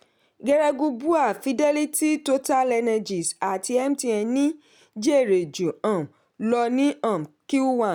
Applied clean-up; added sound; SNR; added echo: none; none; none; none.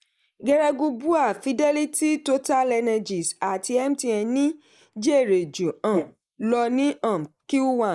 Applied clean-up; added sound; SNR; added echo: neural mask model Resemble Enhance denoiser.